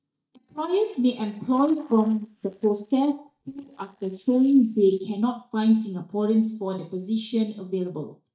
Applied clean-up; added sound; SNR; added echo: neural mask model DeepFilterNet 3.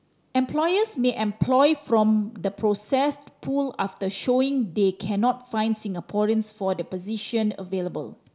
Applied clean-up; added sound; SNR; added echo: none; none; none; none.